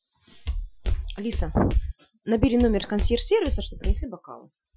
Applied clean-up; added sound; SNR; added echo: classical method Wiener filter.